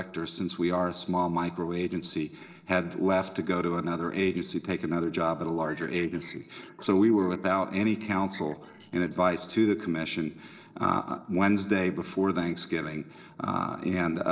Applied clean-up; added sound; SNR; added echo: neural separator model SepFormer DNS4.